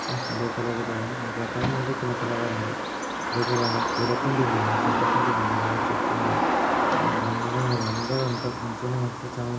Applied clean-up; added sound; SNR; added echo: none; Bird vocalization, bird call, bird song; -3 dB; reverberation time 0.4 s.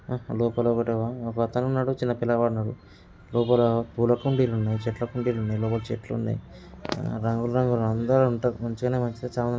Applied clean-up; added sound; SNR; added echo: none; none; none; none.